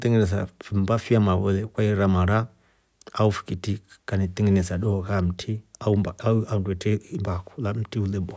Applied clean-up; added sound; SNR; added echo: none; none; none; none.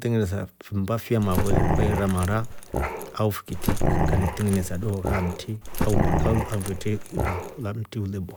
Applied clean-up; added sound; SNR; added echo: none; Growling; -2 dB; none.